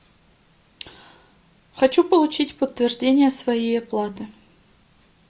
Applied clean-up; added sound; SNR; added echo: none; none; none; none.